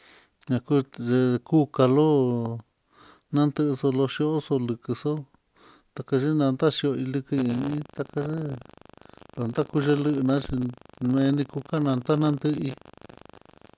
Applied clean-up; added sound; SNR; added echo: none; none; none; none.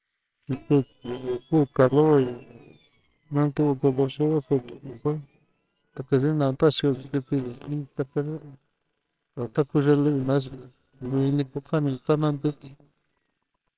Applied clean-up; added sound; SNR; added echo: neural separator model SepFormer WHAMR!.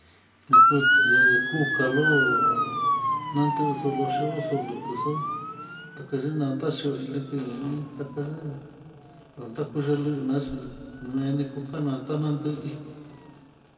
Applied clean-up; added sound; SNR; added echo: none; Motor vehicle (road) / Siren; -2 dB; reverberation time 2.2 s.